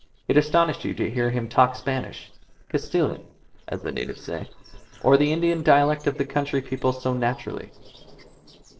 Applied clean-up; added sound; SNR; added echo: neural separator model SepFormer DNS4.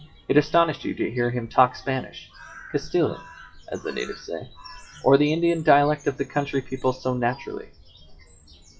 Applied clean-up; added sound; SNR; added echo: classical method WPE with log-MMSE.